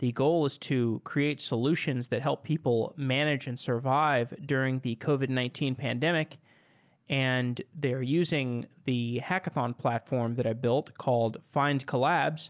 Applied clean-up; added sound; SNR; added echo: none; none; none; none.